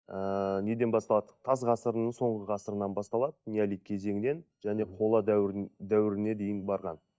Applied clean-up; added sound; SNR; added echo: neural mask model DeepFilterNet 3.